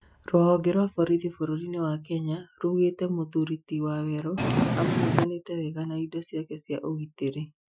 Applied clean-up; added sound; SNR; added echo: classical method Wiener filter.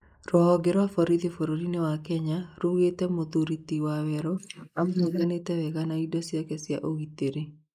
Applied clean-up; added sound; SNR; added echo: neural mask model Resemble Enhance denoiser.